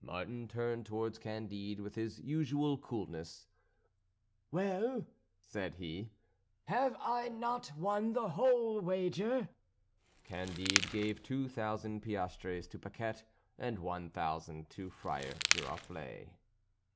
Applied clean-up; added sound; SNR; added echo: none; Crackle; 0 dB; none.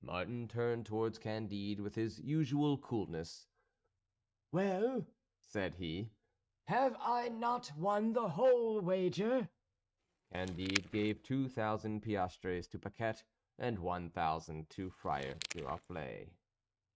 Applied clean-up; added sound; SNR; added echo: neural mask model RNNoise.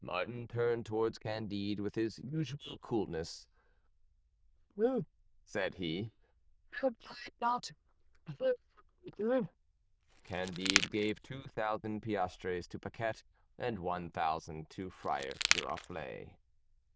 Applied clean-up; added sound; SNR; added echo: neural diffusion model UNIVERSE++.